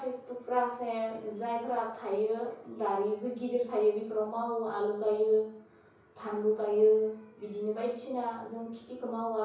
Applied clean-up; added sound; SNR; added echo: none; none; none; reverberation time 0.6 s.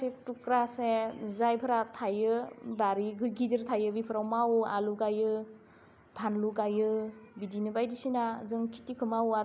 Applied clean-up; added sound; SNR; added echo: none; none; none; none.